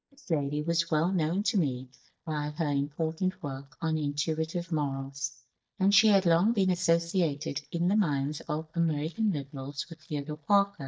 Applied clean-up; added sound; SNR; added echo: neural mask model DeepFilterNet 3.